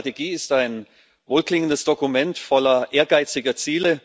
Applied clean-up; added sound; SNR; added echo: none; none; none; none.